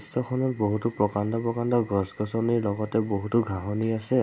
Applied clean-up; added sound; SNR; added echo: none; none; none; none.